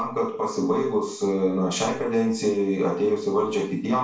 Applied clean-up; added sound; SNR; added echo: none; none; none; reverberation time 0.4 s.